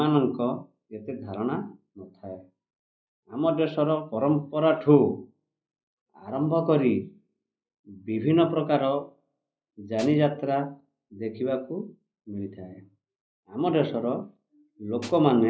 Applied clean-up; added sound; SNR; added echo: classical method log-MMSE.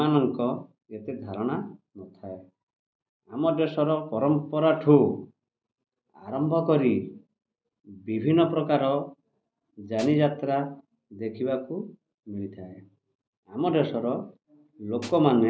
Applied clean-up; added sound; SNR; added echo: none; Tools; 17 dB; none.